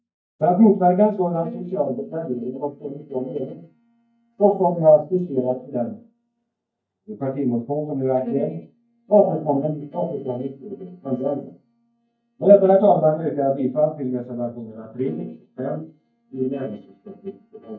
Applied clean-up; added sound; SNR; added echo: neural mask model DeepFilterNet 3.